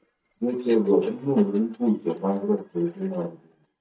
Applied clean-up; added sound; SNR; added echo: neural mask model DeepFilterNet 3.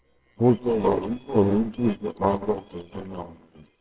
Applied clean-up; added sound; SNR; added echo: neural separator model SepFormer WHAMR!.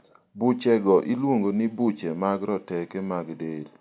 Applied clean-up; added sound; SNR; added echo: none; none; none; none.